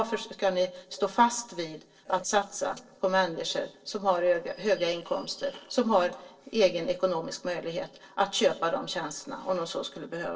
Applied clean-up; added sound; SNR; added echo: neural separator model SepFormer DNS4.